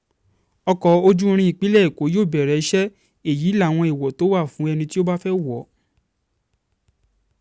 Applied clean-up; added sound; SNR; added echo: none; none; none; none.